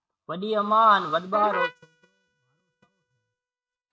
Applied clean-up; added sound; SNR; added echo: neural mask model RNNoise.